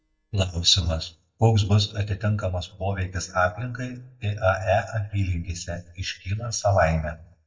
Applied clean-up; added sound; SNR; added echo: neural mask model DeepFilterNet 3.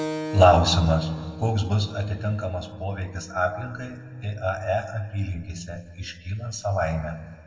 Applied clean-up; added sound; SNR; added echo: none; Keyboard (musical); 14 dB; reverberation time 1.4 s.